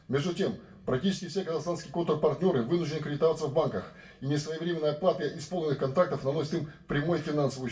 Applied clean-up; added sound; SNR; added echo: none; none; none; reverberation time 0.2 s.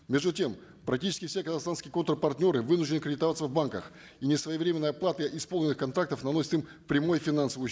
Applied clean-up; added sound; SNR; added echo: none; none; none; none.